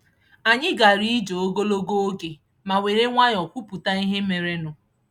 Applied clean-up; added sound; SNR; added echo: none; none; none; none.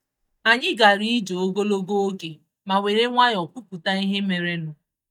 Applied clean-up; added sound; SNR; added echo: neural mask model DeepFilterNet 3.